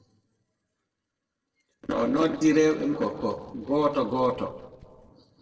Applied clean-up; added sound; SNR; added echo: neural separator model SepFormer DNS4.